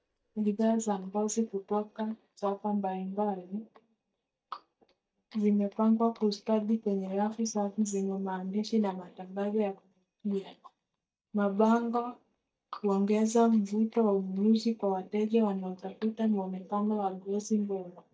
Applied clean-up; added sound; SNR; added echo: neural mask model DeepFilterNet 3.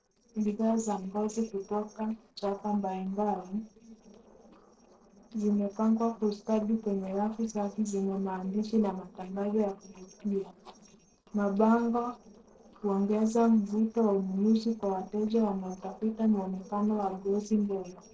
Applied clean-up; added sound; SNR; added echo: neural separator model SepFormer DNS4.